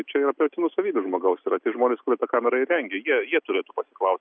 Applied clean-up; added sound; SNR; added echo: none; none; none; none.